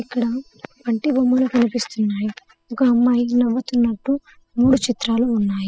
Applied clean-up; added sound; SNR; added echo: classical method spectral subtraction.